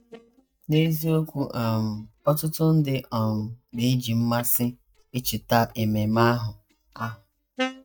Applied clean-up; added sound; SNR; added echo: neural mask model DeepFilterNet 3.